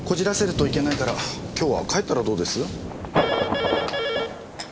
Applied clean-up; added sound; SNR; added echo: none; Thunder; 4 dB; none.